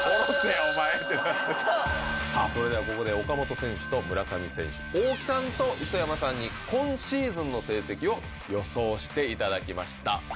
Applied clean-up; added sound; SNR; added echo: none; Musical instrument; 7 dB; none.